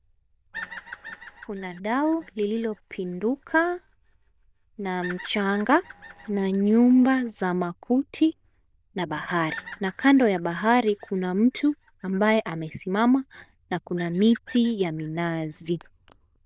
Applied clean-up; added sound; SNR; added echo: neural diffusion model UNIVERSE++.